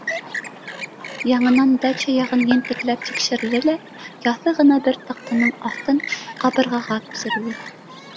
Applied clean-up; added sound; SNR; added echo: none; Chirp, tweet + Chink, clink; 11 dB; none.